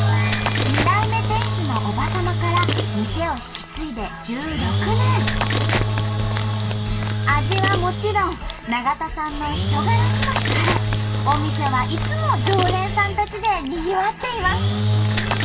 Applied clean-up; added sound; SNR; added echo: none; Engine / Drill; -2 dB; reverberation time 0.2 s.